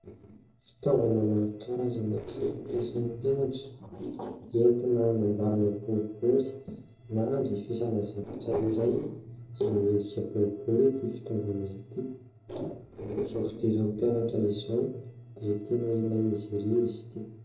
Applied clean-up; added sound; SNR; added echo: neural separator model SepFormer DNS4.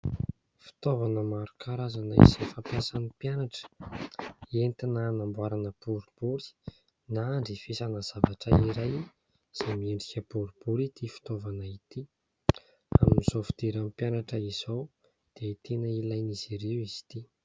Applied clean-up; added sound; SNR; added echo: none; none; none; none.